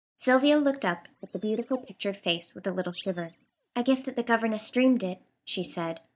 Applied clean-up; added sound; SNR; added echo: neural mask model DeepFilterNet 3.